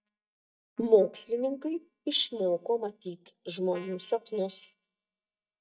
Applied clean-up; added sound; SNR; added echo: neural mask model DeepFilterNet 3.